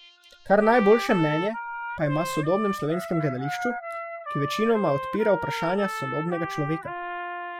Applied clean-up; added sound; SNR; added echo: classical method spectral subtraction.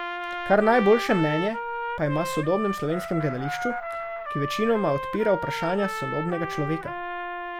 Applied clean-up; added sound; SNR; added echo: none; Trumpet; 6 dB; none.